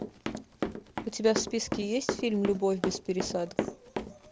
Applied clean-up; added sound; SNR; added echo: none; Run; 5 dB; none.